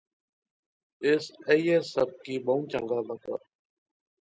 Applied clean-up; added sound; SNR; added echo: none; none; none; none.